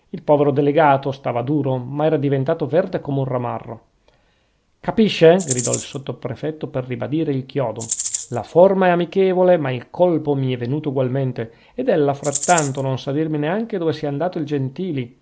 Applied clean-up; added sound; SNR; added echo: none; Rattle (instrument); 7 dB; none.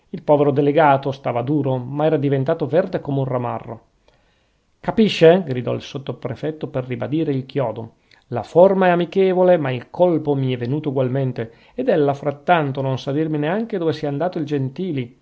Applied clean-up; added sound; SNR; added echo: none; none; none; none.